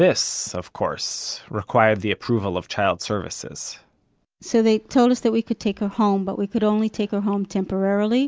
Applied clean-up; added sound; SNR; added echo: none; none; none; none.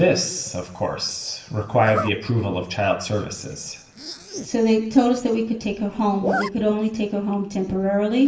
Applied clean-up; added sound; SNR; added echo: none; Zipper (clothing); 13 dB; reverberation time 0.9 s.